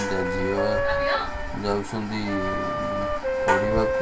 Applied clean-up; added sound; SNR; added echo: none; Wind instrument, woodwind instrument; 0 dB; reverberation time 0.2 s.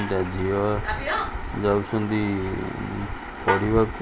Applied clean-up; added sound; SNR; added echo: none; none; none; none.